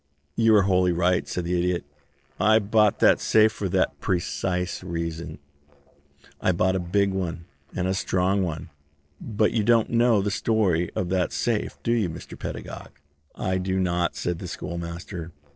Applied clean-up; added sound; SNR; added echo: neural separator model SepFormer DNS4.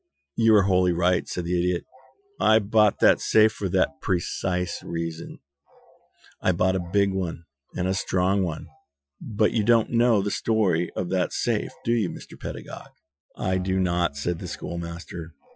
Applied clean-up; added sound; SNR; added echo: classical method Wiener filter.